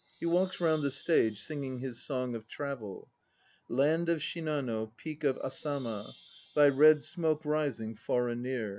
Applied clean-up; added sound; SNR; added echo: none; Chime; 6 dB; none.